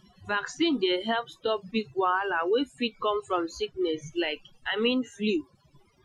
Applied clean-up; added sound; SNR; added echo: classical method Wiener filter.